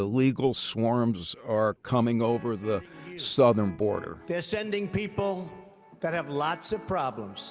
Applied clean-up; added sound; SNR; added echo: none; none; none; none.